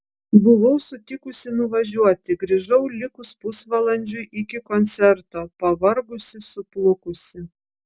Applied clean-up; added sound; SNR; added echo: none; none; none; none.